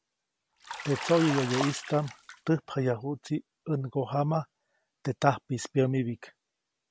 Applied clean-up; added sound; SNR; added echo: none; Bathtub (filling or washing); 8 dB; none.